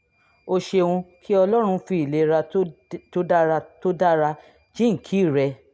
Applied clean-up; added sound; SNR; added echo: none; none; none; none.